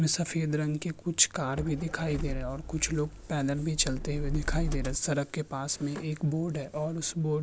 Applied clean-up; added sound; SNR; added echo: none; Motor vehicle (road); 5 dB; none.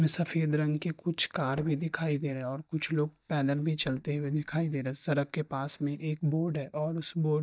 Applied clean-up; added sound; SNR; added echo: neural mask model DeepFilterNet 3.